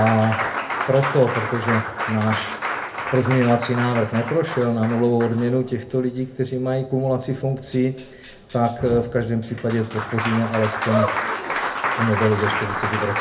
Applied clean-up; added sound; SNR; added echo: none; Applause; 6 dB; reverberation time 0.3 s.